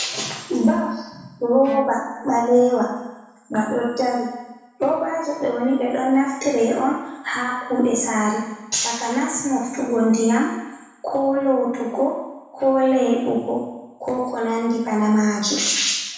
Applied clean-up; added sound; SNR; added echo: none; Bowed string instrument; 20 dB; reverberation time 1.0 s.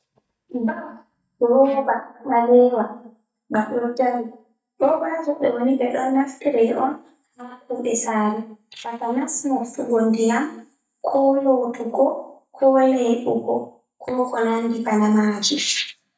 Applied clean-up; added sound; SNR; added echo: neural mask model DeepFilterNet 3.